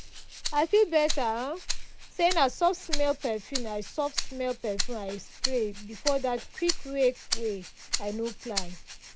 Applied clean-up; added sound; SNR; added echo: none; Rattle (instrument); 3 dB; none.